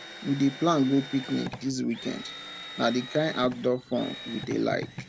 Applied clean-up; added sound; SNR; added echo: none; Drill; 13 dB; none.